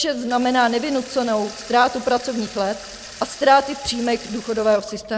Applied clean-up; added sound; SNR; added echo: none; Sink (filling or washing) / Water tap, faucet; 18 dB; none.